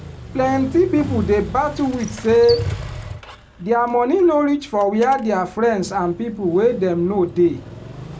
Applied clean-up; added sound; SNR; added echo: none; Motorcycle; 13 dB; none.